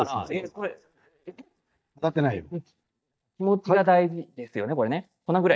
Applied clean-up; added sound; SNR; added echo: neural mask model DeepFilterNet 3.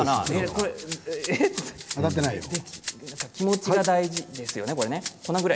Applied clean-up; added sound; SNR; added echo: none; Rattle (instrument); 11 dB; none.